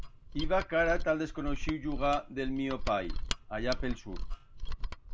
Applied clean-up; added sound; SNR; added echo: none; Mechanisms; 2 dB; none.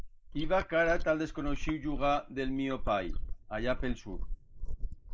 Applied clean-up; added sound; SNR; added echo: neural mask model Resemble Enhance denoiser.